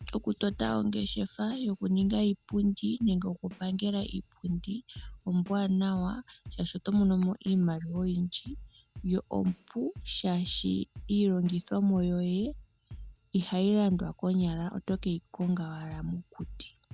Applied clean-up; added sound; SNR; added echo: none; Drum / Drum kit; 17 dB; none.